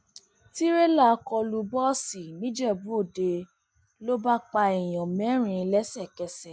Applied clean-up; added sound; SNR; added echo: none; none; none; none.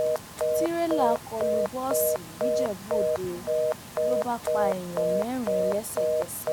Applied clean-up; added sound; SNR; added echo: none; Telephone; -5 dB; none.